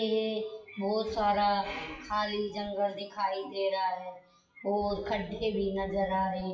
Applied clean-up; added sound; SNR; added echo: classical method WPE with log-MMSE.